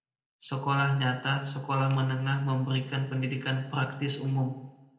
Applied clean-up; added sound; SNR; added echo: none; none; none; reverberation time 0.8 s.